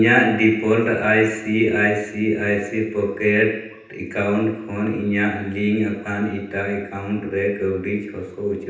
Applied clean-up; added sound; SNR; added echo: none; none; none; reverberation time 0.9 s.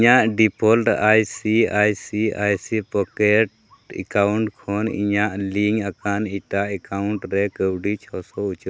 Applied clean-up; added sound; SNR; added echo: none; none; none; none.